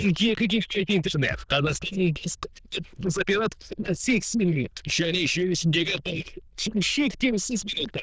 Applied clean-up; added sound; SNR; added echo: neural diffusion model UNIVERSE++.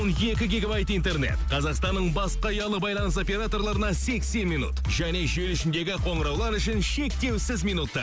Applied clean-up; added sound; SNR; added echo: none; none; none; none.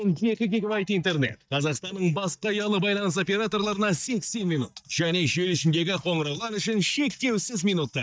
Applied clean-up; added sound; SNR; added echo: neural mask model DeepFilterNet 3.